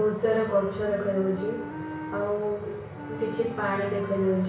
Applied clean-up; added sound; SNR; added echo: none; Wind instrument, woodwind instrument; 12 dB; reverberation time 0.6 s.